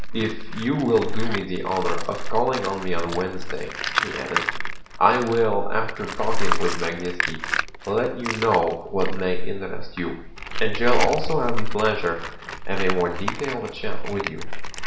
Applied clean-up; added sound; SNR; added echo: none; Tools; 11 dB; reverberation time 0.7 s.